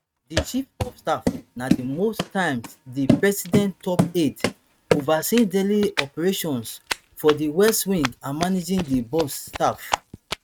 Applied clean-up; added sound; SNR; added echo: neural mask model RNNoise.